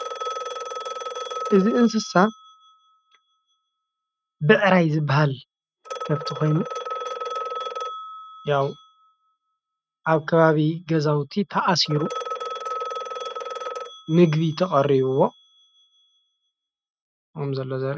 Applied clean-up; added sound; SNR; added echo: neural mask model RNNoise.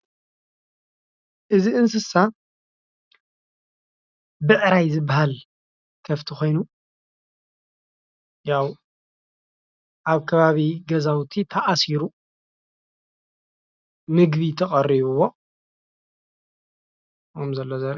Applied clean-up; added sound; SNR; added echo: none; none; none; none.